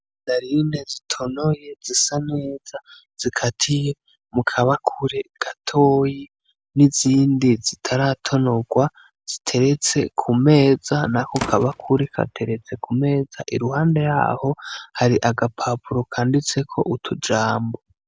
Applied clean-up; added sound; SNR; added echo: none; Slam; 15 dB; none.